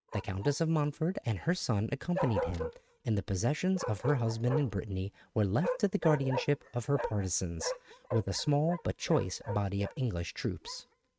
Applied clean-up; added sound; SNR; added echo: neural mask model RNNoise.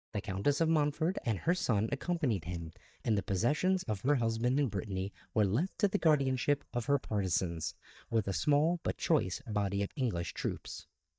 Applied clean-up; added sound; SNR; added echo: neural mask model DeepFilterNet 3.